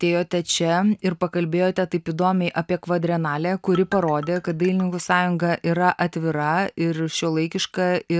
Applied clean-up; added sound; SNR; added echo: none; Marimba, xylophone; 16 dB; none.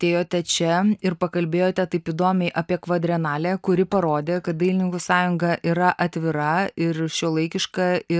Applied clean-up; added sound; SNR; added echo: neural mask model Resemble Enhance denoiser.